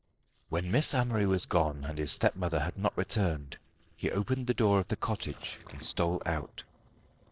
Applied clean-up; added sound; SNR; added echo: neural separator model SepFormer DNS4.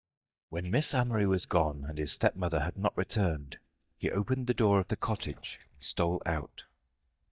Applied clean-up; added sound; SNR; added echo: neural mask model DeepFilterNet 3.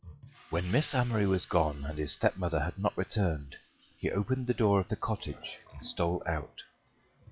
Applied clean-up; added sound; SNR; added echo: classical method log-MMSE.